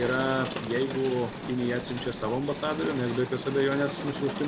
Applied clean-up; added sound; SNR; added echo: none; Crowd; 7 dB; none.